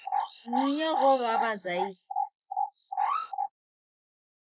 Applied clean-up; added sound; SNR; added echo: neural mask model Resemble Enhance denoiser.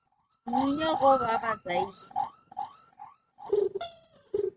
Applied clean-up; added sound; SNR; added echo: neural mask model RNNoise.